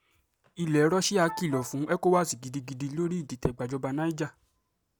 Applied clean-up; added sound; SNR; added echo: none; none; none; none.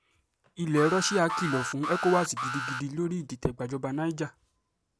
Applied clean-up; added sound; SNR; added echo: none; Alarm; 6 dB; none.